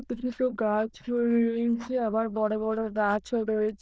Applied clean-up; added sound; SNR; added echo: neural diffusion model UNIVERSE++.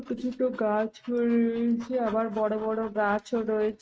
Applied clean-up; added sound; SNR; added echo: neural mask model RNNoise.